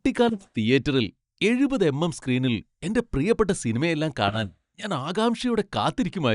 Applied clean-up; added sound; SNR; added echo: neural mask model DeepFilterNet 3.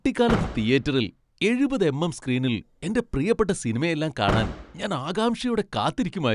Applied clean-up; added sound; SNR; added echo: none; Slam / Car; 11 dB; none.